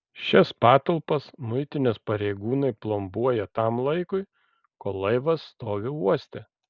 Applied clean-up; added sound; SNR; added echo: none; none; none; none.